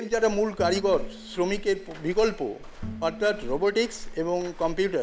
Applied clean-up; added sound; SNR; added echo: none; Walk, footsteps + Bowed string instrument; 11 dB; none.